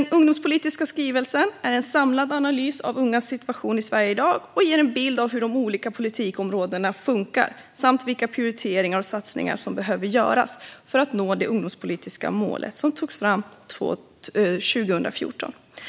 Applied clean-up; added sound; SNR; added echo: none; none; none; none.